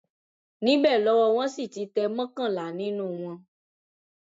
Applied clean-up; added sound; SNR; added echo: none; none; none; none.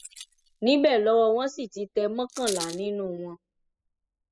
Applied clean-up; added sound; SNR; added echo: classical method spectral subtraction.